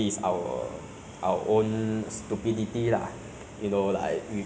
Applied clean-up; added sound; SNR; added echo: none; none; none; none.